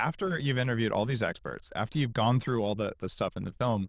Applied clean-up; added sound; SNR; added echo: neural diffusion model UNIVERSE++.